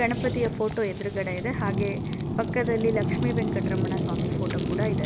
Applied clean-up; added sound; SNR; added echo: none; Fire; -1 dB; none.